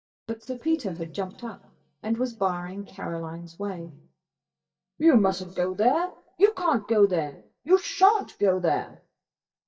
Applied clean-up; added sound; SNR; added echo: neural mask model DeepFilterNet 3.